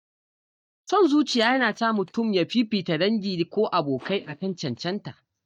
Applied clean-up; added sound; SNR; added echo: neural mask model DeepFilterNet 3.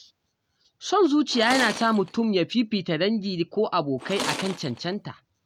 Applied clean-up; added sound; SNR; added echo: none; Tools; 9 dB; none.